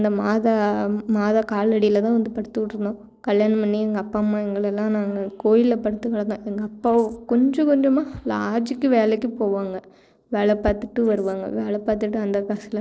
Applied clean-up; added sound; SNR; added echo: neural separator model SepFormer DNS4.